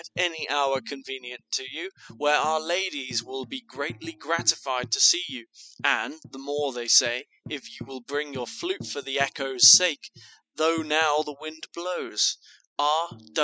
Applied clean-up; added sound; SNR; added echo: classical method spectral subtraction.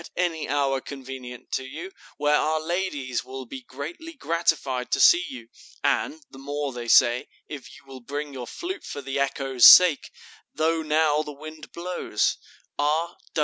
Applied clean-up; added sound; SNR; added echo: none; none; none; none.